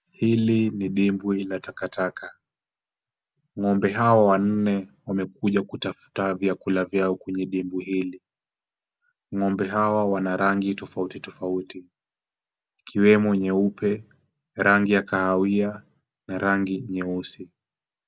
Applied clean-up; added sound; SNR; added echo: none; none; none; none.